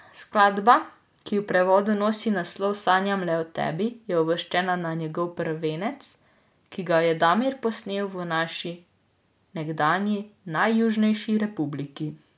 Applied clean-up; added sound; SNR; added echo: none; none; none; none.